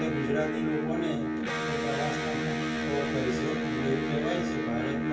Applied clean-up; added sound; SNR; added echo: none; Electric guitar; -3 dB; reverberation time 0.3 s.